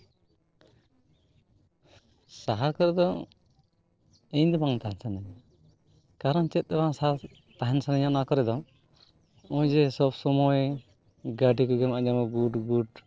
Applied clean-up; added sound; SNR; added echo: neural separator model SepFormer DNS4.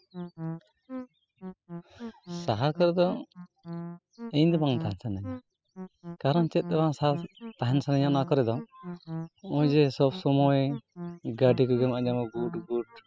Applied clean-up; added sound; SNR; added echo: classical method spectral subtraction.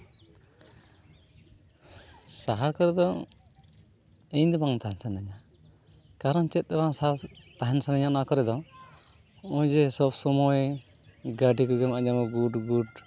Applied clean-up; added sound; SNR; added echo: none; none; none; none.